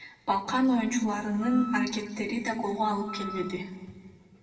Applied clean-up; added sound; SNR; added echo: none; Wind instrument, woodwind instrument; 16 dB; reverberation time 1.9 s.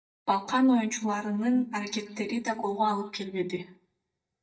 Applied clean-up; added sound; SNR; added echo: neural mask model DeepFilterNet 3.